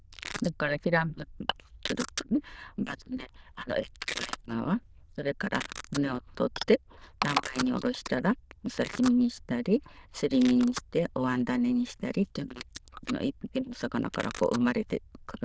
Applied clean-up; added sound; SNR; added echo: neural diffusion model UNIVERSE++.